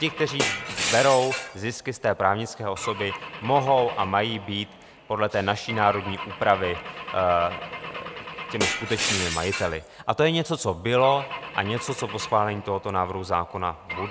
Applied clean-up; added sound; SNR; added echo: none; Glass / Engine / Car; 8 dB; none.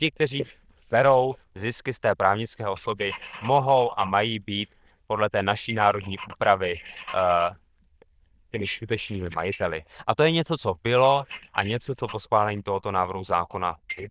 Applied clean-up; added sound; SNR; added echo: neural diffusion model UNIVERSE++.